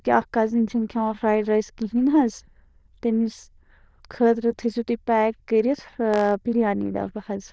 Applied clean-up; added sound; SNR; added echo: neural diffusion model UNIVERSE++.